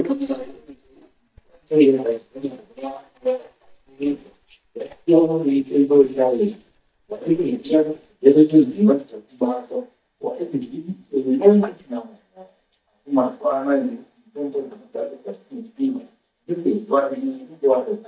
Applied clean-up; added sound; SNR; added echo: neural mask model DeepFilterNet 3.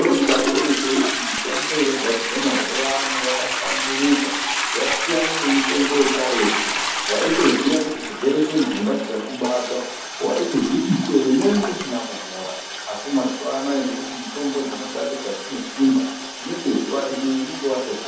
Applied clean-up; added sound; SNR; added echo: none; Toilet flush; 3 dB; reverberation time 0.9 s.